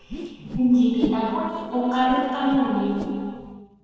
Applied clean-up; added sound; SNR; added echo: neural separator model SepFormer DNS4.